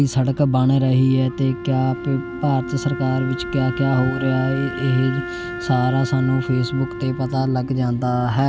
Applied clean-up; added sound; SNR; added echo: none; Wind instrument, woodwind instrument; 11 dB; none.